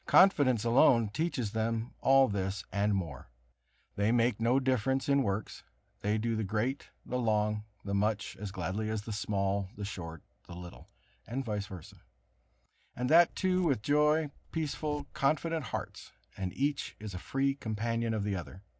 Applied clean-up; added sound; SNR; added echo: none; Zipper (clothing); 19 dB; none.